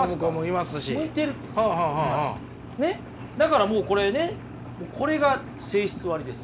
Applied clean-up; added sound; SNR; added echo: none; Engine; 12 dB; none.